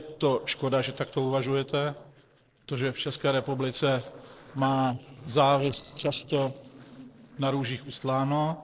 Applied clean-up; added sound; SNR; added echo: neural separator model SepFormer DNS4.